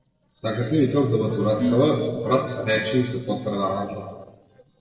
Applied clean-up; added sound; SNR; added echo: neural separator model SepFormer DNS4.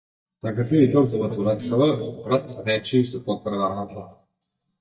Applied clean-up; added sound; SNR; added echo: neural mask model DeepFilterNet 3.